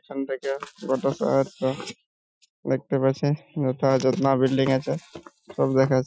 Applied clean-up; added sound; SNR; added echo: classical method Wiener filter.